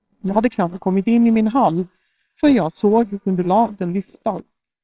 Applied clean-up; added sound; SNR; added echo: neural separator model SepFormer WHAMR!.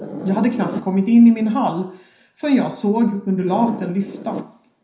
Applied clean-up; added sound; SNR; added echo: none; Zipper (clothing); 14 dB; reverberation time 0.5 s.